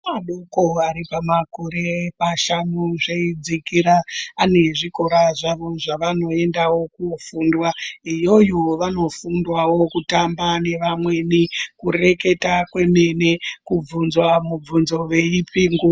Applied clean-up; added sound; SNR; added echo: none; none; none; none.